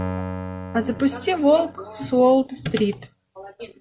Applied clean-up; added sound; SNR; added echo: none; Keyboard (musical); 13 dB; none.